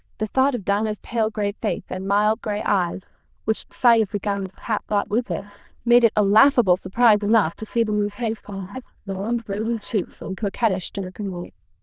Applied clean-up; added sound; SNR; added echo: neural diffusion model UNIVERSE++.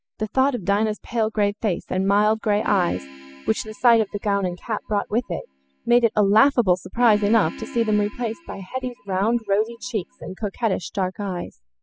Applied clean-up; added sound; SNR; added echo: classical method spectral subtraction.